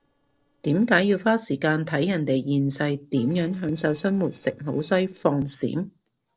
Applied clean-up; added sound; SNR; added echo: neural separator model SepFormer DNS4.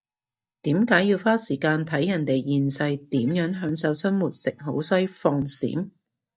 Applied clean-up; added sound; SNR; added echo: neural mask model DeepFilterNet 3.